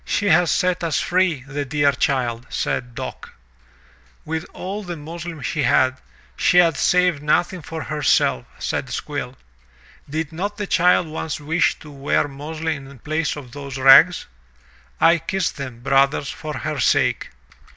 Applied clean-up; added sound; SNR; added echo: none; none; none; none.